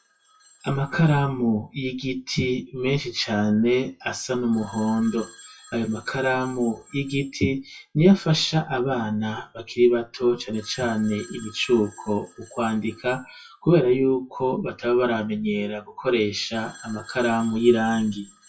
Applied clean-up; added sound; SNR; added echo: classical method WPE with log-MMSE.